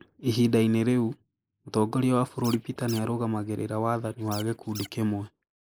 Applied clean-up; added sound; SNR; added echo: neural mask model Resemble Enhance denoiser.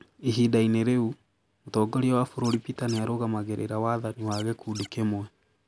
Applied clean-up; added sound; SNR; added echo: none; Scratching (performance technique); 16 dB; none.